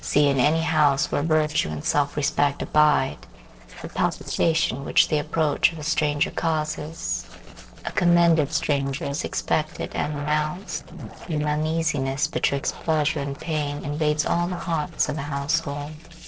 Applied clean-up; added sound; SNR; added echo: neural separator model SepFormer DNS4.